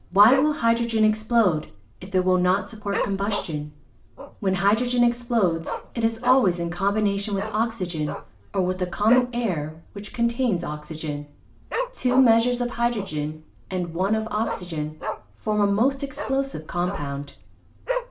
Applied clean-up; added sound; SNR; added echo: none; Dog; 11 dB; reverberation time 0.4 s.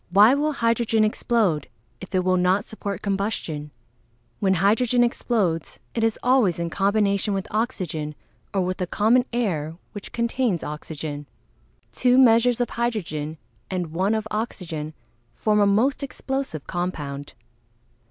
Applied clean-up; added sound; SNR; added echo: none; none; none; none.